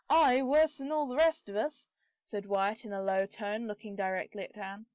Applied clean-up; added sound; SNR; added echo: none; none; none; none.